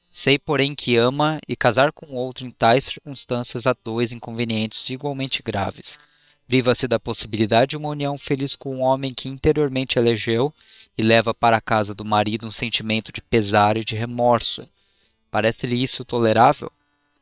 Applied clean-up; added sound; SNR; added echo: neural separator model SepFormer WHAM!.